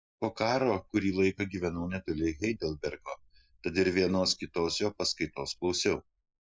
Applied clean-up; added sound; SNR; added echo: neural mask model Resemble Enhance denoiser.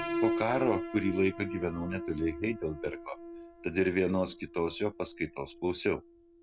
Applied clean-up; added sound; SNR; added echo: none; Piano; 7 dB; none.